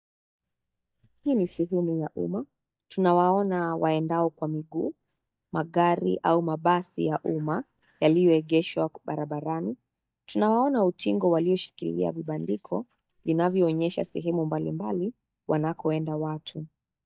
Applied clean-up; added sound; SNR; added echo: neural mask model DeepFilterNet 3.